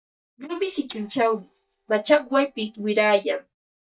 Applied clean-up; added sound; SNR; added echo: neural mask model DeepFilterNet 3.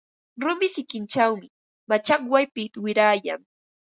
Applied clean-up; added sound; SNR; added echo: none; none; none; none.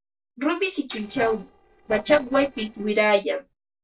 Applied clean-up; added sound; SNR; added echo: neural separator model SepFormer DNS4.